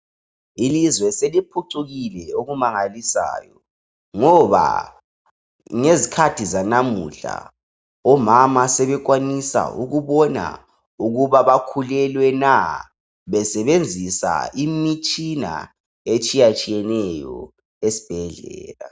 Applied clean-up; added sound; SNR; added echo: none; none; none; none.